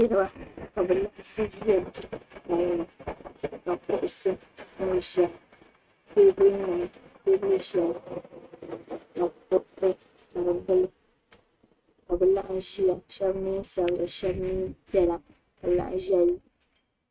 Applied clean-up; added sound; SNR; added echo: neural mask model RNNoise.